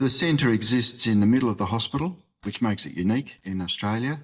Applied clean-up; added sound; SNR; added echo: neural mask model DeepFilterNet 3.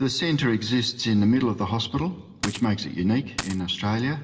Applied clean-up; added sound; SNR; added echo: none; Coin (dropping); 9 dB; reverberation time 1.9 s.